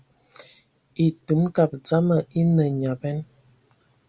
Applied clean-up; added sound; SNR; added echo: none; none; none; none.